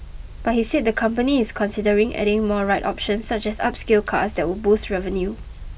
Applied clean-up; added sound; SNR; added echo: none; none; none; none.